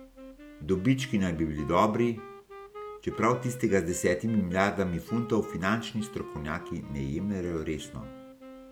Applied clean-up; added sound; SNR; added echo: none; Wind instrument, woodwind instrument; 16 dB; none.